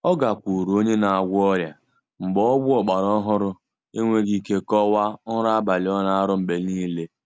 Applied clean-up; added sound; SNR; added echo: none; none; none; none.